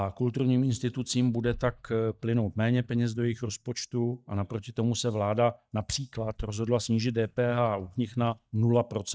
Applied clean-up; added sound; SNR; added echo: neural mask model DeepFilterNet 3.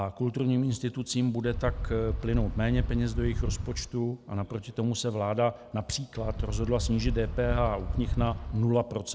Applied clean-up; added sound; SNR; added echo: none; Wind; 3 dB; none.